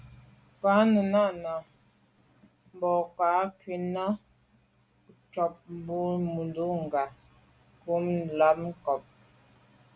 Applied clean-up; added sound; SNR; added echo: none; none; none; none.